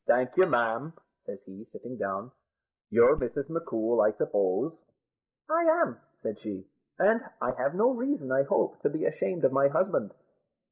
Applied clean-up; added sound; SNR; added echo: neural mask model DeepFilterNet 3.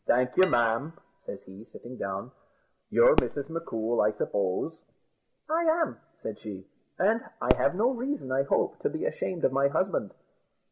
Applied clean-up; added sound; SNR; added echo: none; Dishes, pots, and pans + Fireworks; 11 dB; none.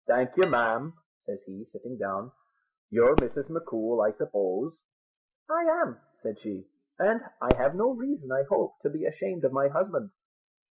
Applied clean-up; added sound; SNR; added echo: classical method Wiener filter.